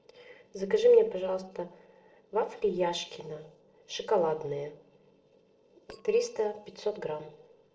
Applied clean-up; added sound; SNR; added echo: neural separator model SepFormer DNS4.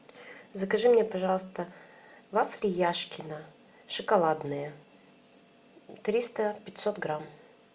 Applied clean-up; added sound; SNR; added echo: none; none; none; none.